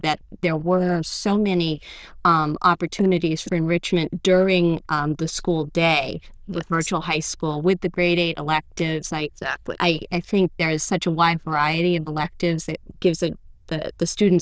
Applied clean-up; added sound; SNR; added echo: neural diffusion model UNIVERSE++.